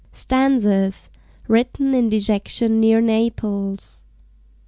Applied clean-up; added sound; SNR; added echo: none; none; none; none.